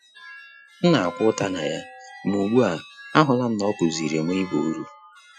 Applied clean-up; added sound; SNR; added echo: classical method Wiener filter.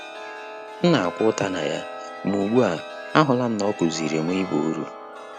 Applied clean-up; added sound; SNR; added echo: none; Chime; 12 dB; none.